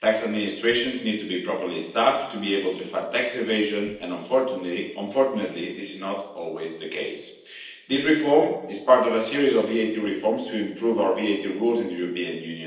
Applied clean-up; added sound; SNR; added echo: neural separator model SepFormer DNS4.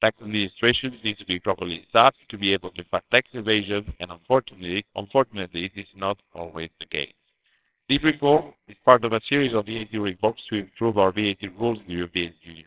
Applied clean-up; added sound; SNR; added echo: neural separator model SepFormer WHAMR!.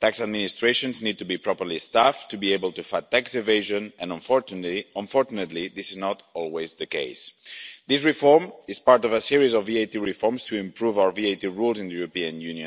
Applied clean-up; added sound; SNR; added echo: none; none; none; none.